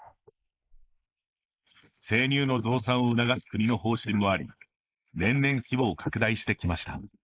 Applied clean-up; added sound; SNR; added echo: neural mask model Resemble Enhance denoiser.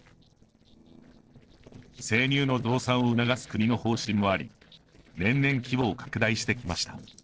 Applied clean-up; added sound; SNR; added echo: neural separator model SepFormer DNS4.